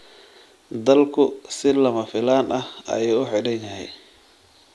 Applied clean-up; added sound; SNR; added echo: none; none; none; none.